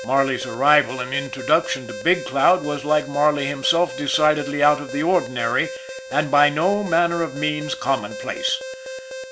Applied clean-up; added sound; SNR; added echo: none; Alarm; 12 dB; none.